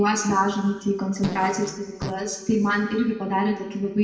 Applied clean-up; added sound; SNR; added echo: none; Fart; 11 dB; reverberation time 1.3 s.